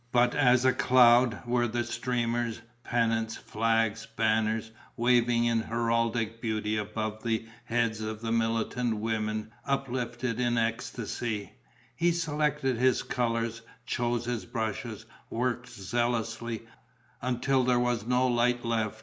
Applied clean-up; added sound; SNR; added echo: none; none; none; none.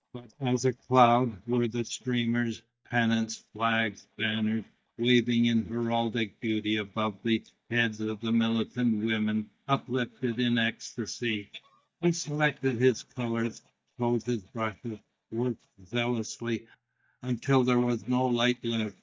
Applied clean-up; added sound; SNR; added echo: neural mask model DeepFilterNet 3.